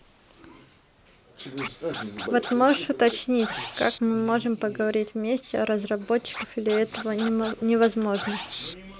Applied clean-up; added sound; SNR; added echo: none; Scratching (performance technique); 11 dB; none.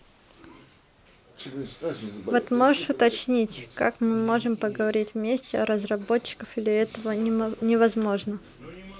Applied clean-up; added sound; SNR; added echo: none; none; none; none.